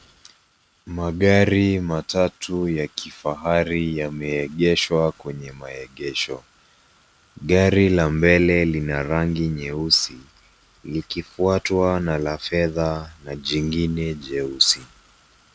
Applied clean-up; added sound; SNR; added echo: none; none; none; none.